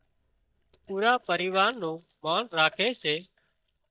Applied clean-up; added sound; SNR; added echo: neural mask model DeepFilterNet 3.